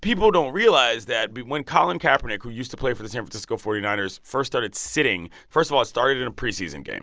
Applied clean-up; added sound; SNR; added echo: none; none; none; none.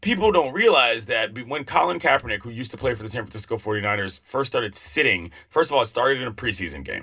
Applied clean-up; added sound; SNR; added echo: none; none; none; reverberation time 0.2 s.